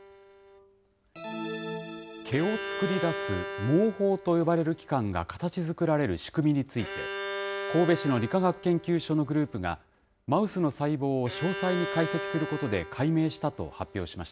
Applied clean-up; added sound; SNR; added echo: none; Bowed string instrument; 10 dB; none.